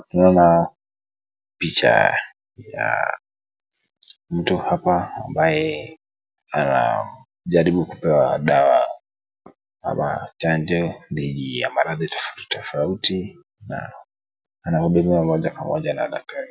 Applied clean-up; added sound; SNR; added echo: none; none; none; none.